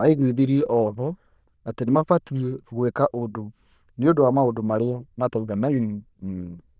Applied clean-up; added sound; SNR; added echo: neural diffusion model UNIVERSE++.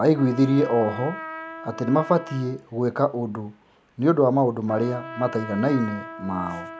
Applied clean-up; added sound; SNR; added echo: none; Trumpet; 14 dB; none.